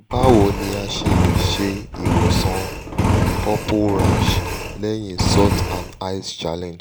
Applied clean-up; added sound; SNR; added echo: none; Engine; -2 dB; none.